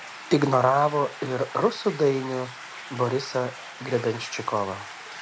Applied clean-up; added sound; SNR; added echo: none; Stream; 14 dB; none.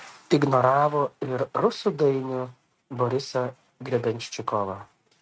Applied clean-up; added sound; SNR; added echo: neural mask model RNNoise.